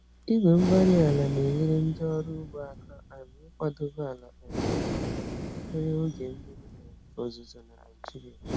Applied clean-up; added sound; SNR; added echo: none; Breathing; 8 dB; none.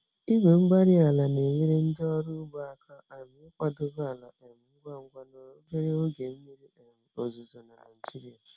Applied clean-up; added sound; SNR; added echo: none; none; none; none.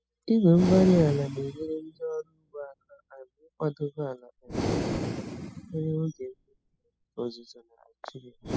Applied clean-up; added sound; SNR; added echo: classical method spectral subtraction.